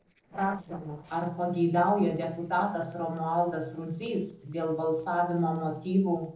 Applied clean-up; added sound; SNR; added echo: neural separator model SepFormer DNS4.